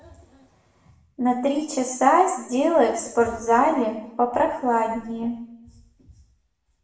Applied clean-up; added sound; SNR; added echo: none; none; none; reverberation time 0.8 s.